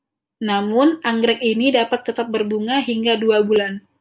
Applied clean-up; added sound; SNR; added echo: none; none; none; none.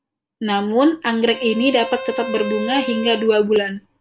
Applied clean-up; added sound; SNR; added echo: none; Bowed string instrument; 12 dB; none.